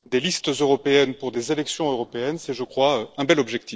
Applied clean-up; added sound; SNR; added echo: neural separator model SepFormer DNS4.